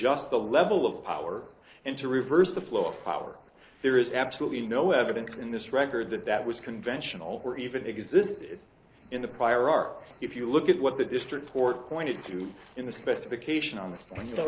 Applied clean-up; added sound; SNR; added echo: neural separator model SepFormer DNS4.